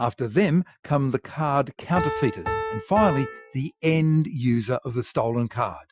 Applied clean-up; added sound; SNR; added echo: classical method Wiener filter.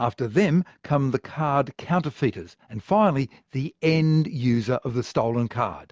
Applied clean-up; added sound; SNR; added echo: none; none; none; none.